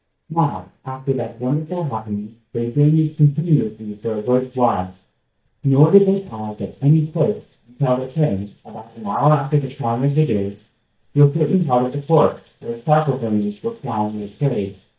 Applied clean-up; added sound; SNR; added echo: neural mask model DeepFilterNet 3.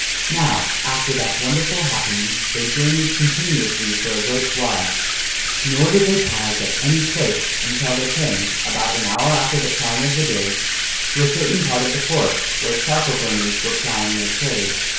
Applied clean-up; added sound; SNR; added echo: none; Bathtub (filling or washing); -1 dB; reverberation time 0.6 s.